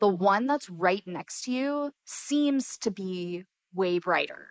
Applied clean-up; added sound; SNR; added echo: neural mask model Resemble Enhance denoiser.